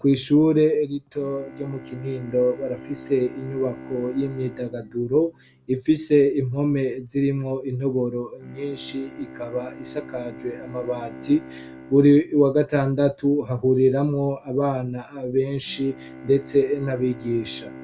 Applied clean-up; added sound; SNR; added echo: none; Bowed string instrument; 19 dB; none.